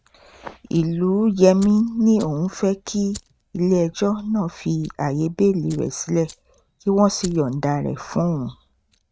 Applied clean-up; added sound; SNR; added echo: neural mask model RNNoise.